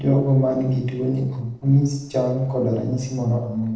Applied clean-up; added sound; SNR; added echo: neural separator model SepFormer DNS4.